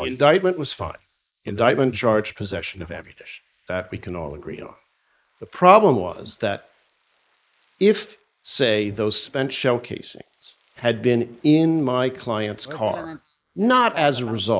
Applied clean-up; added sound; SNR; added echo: neural mask model Resemble Enhance denoiser.